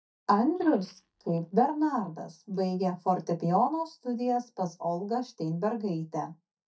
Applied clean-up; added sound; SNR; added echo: neural mask model DeepFilterNet 3.